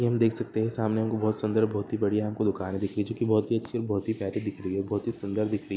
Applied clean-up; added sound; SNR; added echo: none; none; none; none.